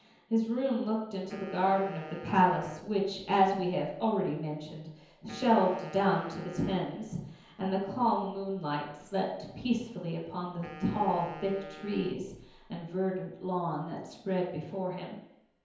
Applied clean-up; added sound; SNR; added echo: none; Wind instrument, woodwind instrument; 18 dB; reverberation time 0.9 s.